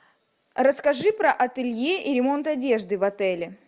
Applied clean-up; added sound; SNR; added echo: none; none; none; none.